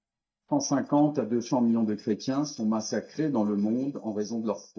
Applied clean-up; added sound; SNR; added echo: neural mask model DeepFilterNet 3.